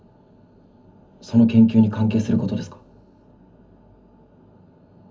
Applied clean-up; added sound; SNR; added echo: none; none; none; reverberation time 0.4 s.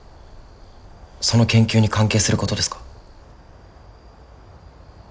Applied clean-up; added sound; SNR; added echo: none; none; none; none.